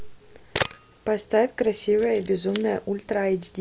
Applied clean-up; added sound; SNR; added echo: none; Camera; 10 dB; none.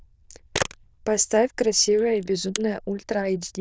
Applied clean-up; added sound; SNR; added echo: neural diffusion model UNIVERSE++.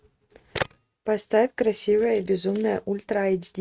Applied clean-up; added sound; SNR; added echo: neural mask model RNNoise.